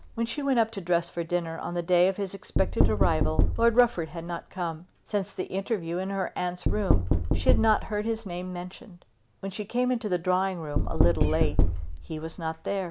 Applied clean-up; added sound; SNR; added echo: none; Meow + Knock; 0 dB; none.